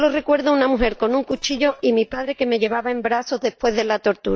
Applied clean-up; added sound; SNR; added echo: neural mask model DeepFilterNet 3.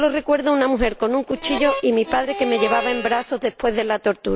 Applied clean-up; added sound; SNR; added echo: none; Harmonica; 7 dB; none.